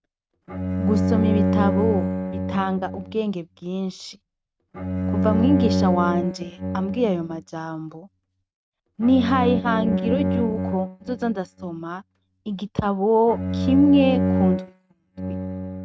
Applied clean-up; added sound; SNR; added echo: neural mask model RNNoise.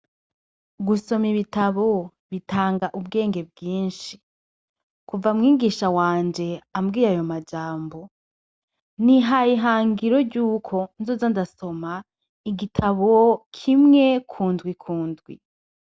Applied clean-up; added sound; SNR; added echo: none; none; none; none.